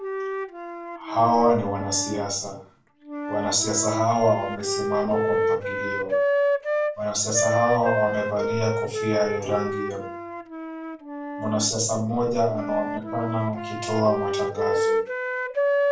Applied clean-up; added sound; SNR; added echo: none; Wind instrument, woodwind instrument; 1 dB; reverberation time 0.3 s.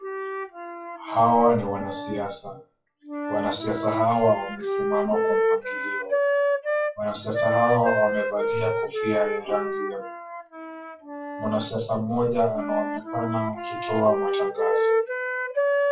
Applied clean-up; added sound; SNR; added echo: classical method WPE with log-MMSE.